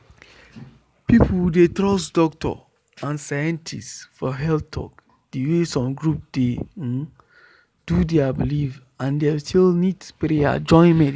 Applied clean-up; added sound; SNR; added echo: none; none; none; none.